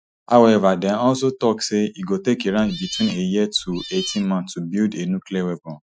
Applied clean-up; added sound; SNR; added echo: classical method Wiener filter.